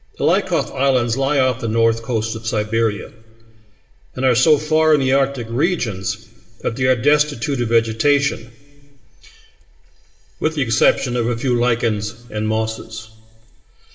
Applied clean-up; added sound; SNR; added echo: none; none; none; reverberation time 2.2 s.